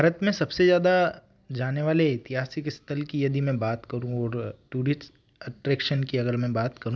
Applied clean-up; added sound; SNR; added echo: none; none; none; none.